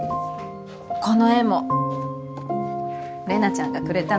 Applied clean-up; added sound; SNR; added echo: none; none; none; none.